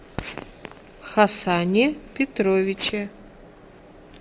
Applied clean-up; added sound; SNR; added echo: none; none; none; none.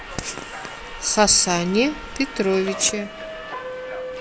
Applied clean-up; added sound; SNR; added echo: none; Subway, metro, underground; 11 dB; none.